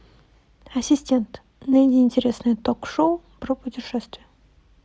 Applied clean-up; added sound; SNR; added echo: none; none; none; none.